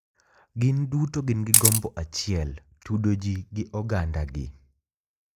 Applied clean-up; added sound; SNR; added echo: neural mask model Resemble Enhance denoiser.